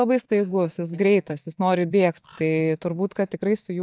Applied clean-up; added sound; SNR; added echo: neural mask model DeepFilterNet 3.